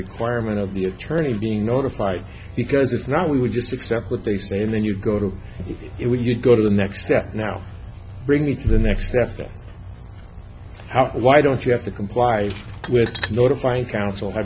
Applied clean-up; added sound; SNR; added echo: none; Tools; 12 dB; none.